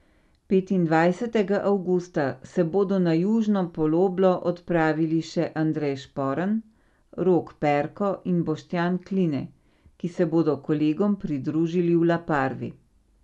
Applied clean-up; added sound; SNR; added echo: none; none; none; none.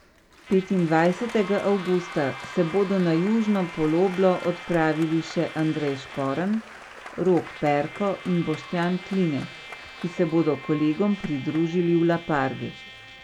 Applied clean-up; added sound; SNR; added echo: none; Trumpet + Applause; 15 dB; none.